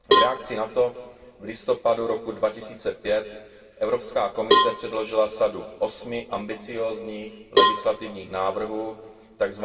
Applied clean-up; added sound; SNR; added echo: none; Cowbell; -2 dB; reverberation time 1.8 s.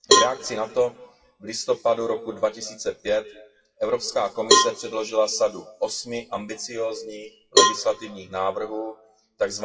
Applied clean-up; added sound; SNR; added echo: classical method WPE with log-MMSE.